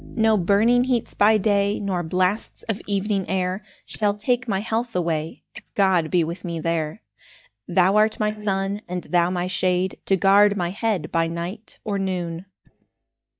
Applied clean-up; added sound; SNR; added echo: neural mask model DeepFilterNet 3.